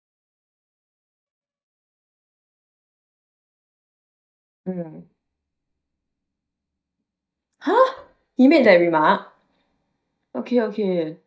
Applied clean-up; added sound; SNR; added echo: neural mask model DeepFilterNet 3.